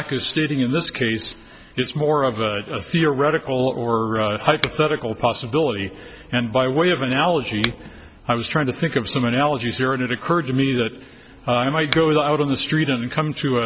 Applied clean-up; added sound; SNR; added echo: none; Finger snapping; 14 dB; none.